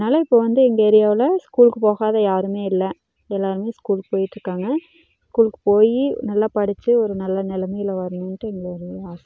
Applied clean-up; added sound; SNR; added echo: none; none; none; none.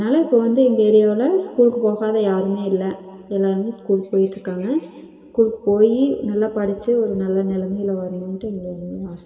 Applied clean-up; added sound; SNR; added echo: none; none; none; reverberation time 2.2 s.